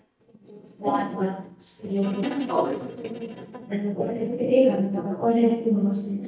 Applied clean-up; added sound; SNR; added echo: neural mask model DeepFilterNet 3.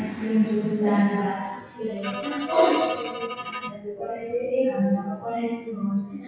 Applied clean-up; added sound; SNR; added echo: classical method WPE with log-MMSE.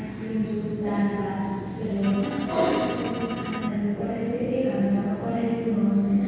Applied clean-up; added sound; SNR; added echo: none; Bowed string instrument; 13 dB; reverberation time 2.0 s.